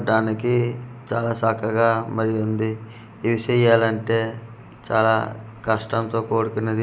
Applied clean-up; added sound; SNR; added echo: none; none; none; none.